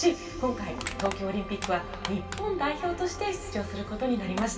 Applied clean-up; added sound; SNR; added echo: none; Crushing; 13 dB; reverberation time 2.4 s.